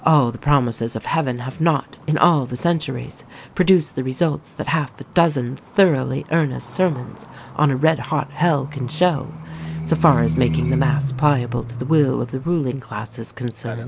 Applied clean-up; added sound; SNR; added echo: none; Livestock, farm animals, working animals; 9 dB; none.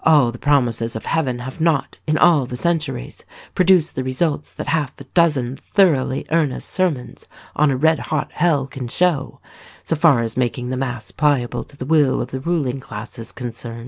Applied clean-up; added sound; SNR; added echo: none; none; none; none.